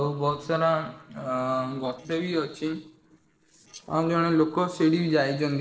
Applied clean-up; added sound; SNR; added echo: neural separator model SepFormer DNS4.